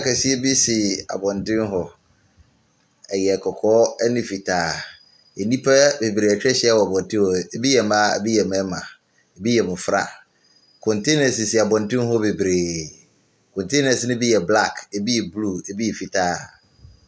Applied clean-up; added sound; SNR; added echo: none; none; none; none.